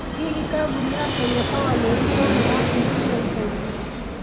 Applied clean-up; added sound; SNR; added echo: none; Fixed-wing aircraft, airplane; -4 dB; reverberation time 1.0 s.